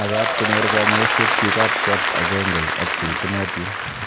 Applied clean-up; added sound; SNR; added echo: none; Applause; -4 dB; none.